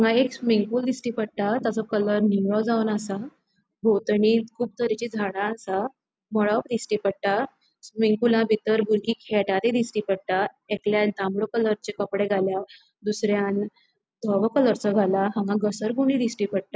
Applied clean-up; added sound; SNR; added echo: none; none; none; none.